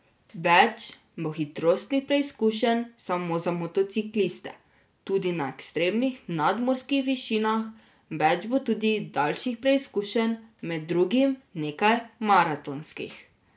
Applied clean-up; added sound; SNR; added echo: none; none; none; none.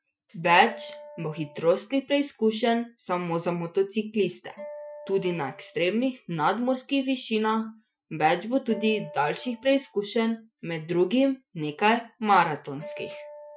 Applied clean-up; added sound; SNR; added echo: classical method Wiener filter.